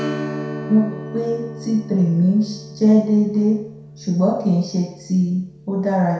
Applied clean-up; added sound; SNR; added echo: none; Strum; 13 dB; reverberation time 0.7 s.